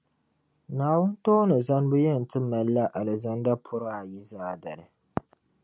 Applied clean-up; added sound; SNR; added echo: none; none; none; none.